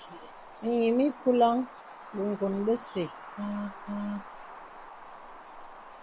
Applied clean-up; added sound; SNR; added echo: none; Wind; 15 dB; none.